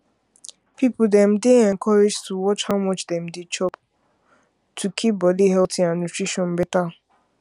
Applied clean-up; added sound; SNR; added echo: none; none; none; none.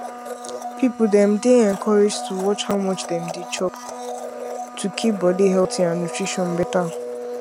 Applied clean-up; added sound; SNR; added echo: none; Domestic sounds, home sounds; 10 dB; none.